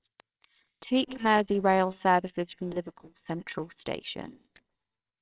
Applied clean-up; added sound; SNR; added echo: neural separator model SepFormer WHAMR!.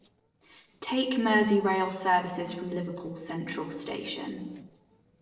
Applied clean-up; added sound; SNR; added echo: neural separator model SepFormer DNS4.